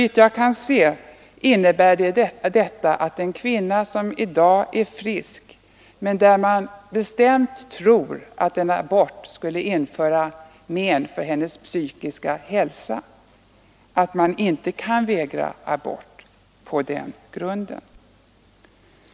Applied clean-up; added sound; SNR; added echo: none; none; none; none.